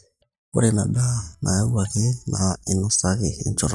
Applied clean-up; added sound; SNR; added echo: neural mask model DeepFilterNet 3.